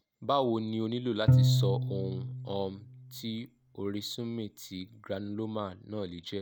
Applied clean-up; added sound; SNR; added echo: none; Bowed string instrument; -4 dB; none.